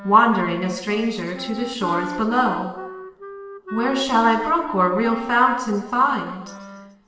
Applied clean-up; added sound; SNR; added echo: none; Wind instrument, woodwind instrument; 14 dB; reverberation time 1.0 s.